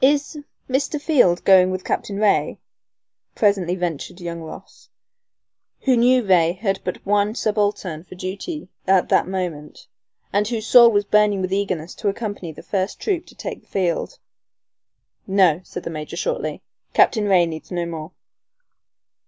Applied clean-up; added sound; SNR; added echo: none; none; none; none.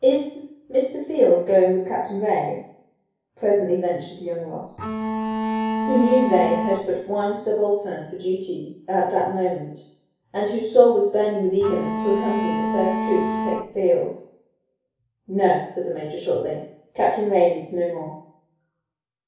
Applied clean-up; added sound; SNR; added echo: none; Bowed string instrument; 3 dB; reverberation time 0.6 s.